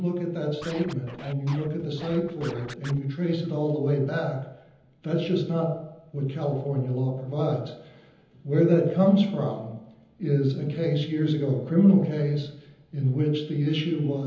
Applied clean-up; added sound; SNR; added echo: none; Scratching (performance technique); 17 dB; reverberation time 0.9 s.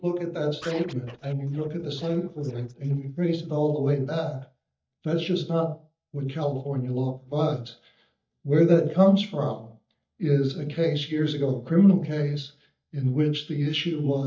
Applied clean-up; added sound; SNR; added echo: neural mask model DeepFilterNet 3.